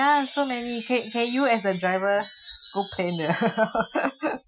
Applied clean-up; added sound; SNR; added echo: classical method Wiener filter.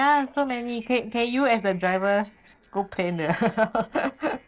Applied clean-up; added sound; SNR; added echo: neural separator model SepFormer DNS4.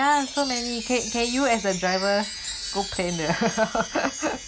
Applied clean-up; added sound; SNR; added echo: none; Chime; 8 dB; none.